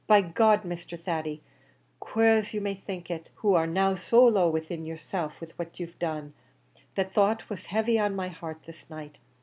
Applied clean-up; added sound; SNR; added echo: none; none; none; none.